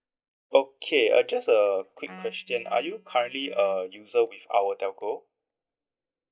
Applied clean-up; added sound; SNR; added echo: neural mask model DeepFilterNet 3.